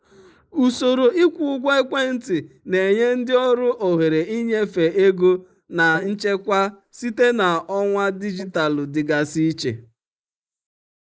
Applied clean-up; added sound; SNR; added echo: neural mask model Resemble Enhance denoiser.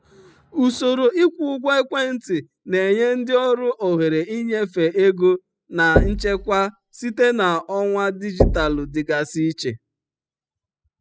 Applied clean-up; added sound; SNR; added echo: classical method spectral subtraction.